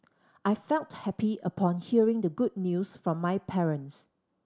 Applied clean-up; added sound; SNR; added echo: none; none; none; none.